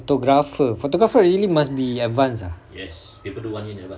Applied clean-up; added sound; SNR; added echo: none; none; none; none.